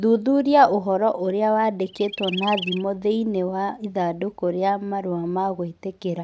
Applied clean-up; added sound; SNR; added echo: none; Chirp, tweet; 10 dB; none.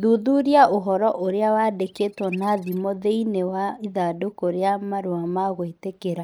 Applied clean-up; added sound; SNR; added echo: neural mask model Resemble Enhance denoiser.